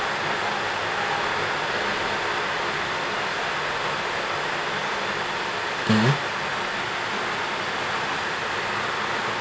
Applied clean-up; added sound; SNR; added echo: none; none; none; none.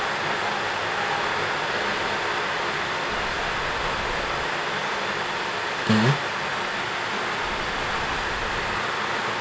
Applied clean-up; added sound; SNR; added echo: none; Vehicle horn, car horn, honking; 12 dB; none.